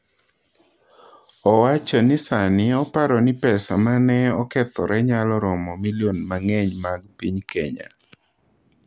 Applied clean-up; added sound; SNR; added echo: none; none; none; none.